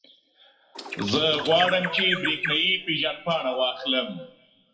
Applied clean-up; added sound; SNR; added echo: classical method WPE with log-MMSE.